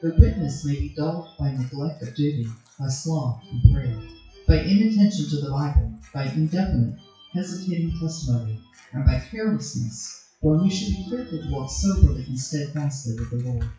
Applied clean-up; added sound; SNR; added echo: classical method WPE with log-MMSE.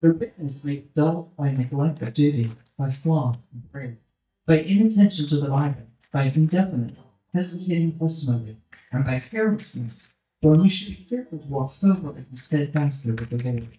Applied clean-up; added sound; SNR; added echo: neural mask model DeepFilterNet 3.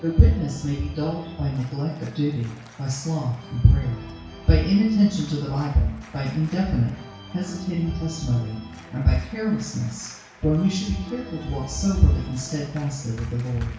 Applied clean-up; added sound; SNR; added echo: none; Organ; 19 dB; reverberation time 0.6 s.